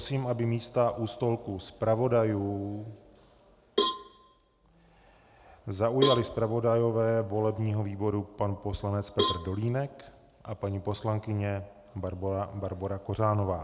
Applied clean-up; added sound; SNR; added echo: none; Cowbell; 4 dB; none.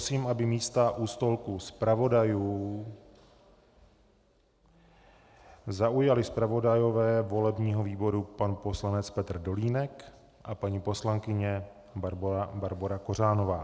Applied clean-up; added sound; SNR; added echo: none; none; none; none.